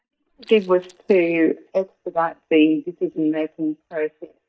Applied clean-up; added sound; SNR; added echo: neural mask model DeepFilterNet 3.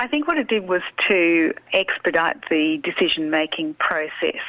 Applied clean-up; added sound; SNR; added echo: none; none; none; none.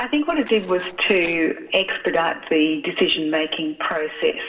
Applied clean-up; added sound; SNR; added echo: neural separator model SepFormer DNS4.